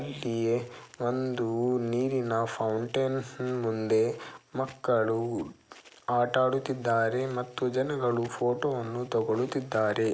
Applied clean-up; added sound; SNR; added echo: none; none; none; none.